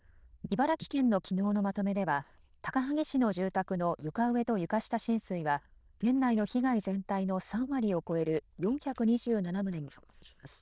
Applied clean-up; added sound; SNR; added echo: neural diffusion model UNIVERSE++.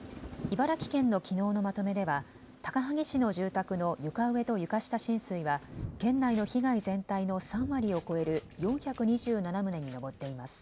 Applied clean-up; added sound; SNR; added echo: none; Thunder; 17 dB; none.